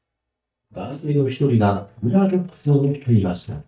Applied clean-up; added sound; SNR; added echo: neural mask model DeepFilterNet 3.